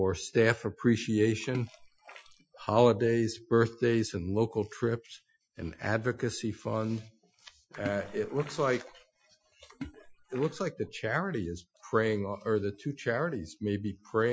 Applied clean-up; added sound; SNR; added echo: classical method Wiener filter.